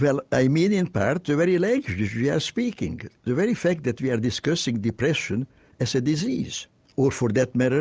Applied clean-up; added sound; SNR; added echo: none; none; none; none.